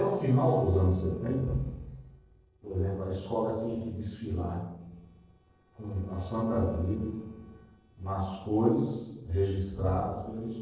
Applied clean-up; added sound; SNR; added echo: neural separator model SepFormer DNS4.